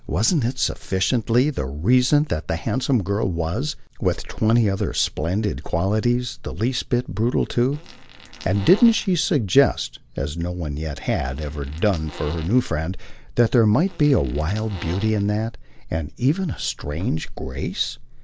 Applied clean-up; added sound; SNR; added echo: none; Fart; 19 dB; none.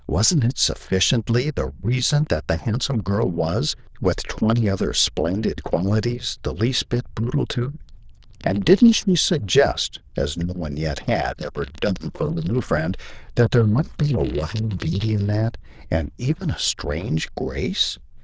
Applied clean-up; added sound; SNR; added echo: neural diffusion model UNIVERSE++.